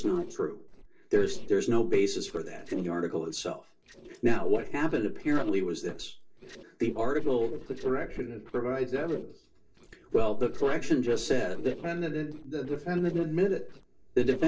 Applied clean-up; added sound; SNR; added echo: neural separator model SepFormer DNS4.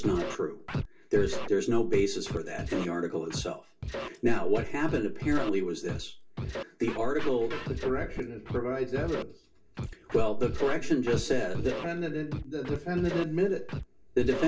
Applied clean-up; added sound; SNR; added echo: none; Scratching (performance technique); 9 dB; reverberation time 0.2 s.